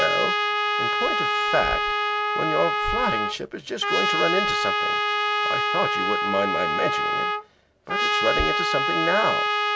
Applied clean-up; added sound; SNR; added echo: none; Trumpet; -5 dB; none.